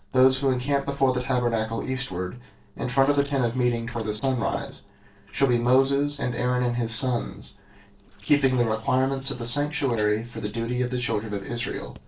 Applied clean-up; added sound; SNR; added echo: neural separator model SepFormer DNS4.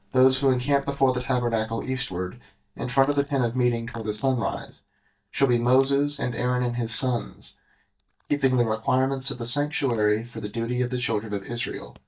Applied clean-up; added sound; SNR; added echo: neural mask model DeepFilterNet 3.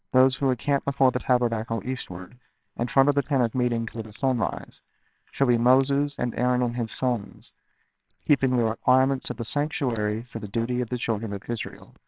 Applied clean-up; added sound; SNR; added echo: neural separator model SepFormer WHAMR!.